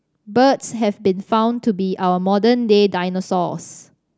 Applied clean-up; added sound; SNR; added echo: none; none; none; none.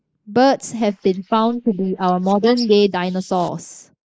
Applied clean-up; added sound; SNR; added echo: neural mask model Resemble Enhance denoiser.